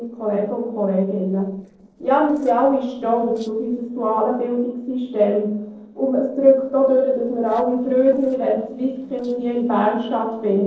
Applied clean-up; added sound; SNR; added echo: neural separator model SepFormer DNS4.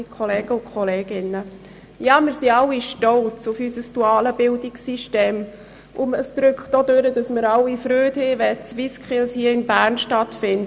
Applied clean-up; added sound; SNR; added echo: none; none; none; none.